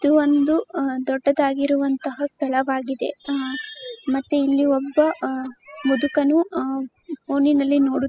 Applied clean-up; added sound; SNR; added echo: classical method spectral subtraction.